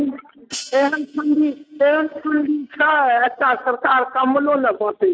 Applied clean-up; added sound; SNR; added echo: neural mask model RNNoise.